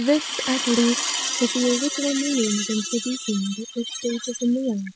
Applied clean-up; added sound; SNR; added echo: classical method spectral subtraction.